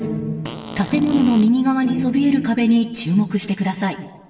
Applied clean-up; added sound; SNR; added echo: none; Fart; 15 dB; reverberation time 1.1 s.